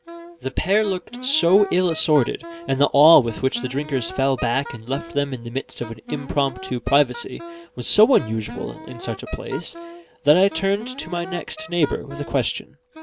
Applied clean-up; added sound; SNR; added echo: none; Wind instrument, woodwind instrument; 16 dB; none.